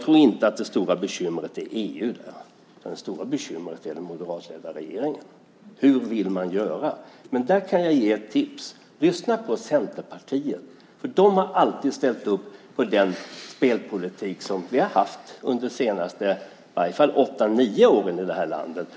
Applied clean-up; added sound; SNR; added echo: none; none; none; none.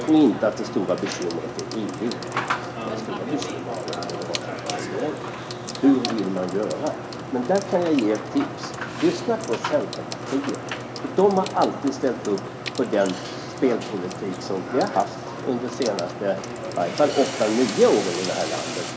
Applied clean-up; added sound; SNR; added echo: none; Sink (filling or washing) / Water tap, faucet / Water; 7 dB; reverberation time 2.3 s.